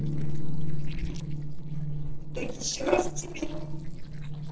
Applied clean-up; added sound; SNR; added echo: neural separator model SepFormer DNS4.